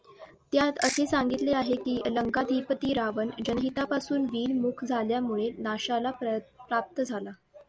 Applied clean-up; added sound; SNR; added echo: none; Ratchet, pawl / Percussion; 5 dB; none.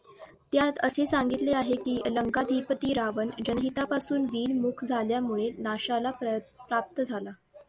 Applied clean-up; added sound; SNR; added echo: none; none; none; none.